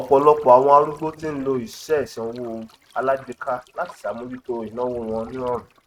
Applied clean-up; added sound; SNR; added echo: neural mask model RNNoise.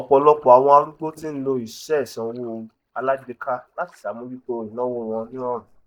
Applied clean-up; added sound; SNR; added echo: neural mask model DeepFilterNet 3.